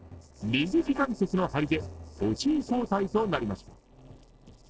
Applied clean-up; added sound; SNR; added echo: neural separator model SepFormer DNS4.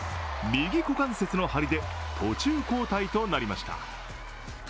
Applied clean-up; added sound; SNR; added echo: none; none; none; none.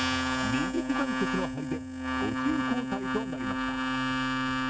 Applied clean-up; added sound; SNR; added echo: neural mask model RNNoise.